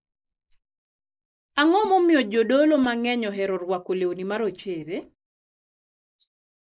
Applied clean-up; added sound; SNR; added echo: neural mask model Resemble Enhance denoiser.